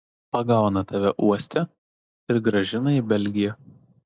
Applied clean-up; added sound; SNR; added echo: none; none; none; none.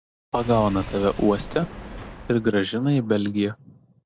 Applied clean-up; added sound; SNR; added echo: none; Engine / Car; 13 dB; none.